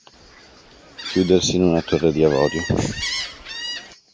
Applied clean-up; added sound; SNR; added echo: none; Gull, seagull; 11 dB; none.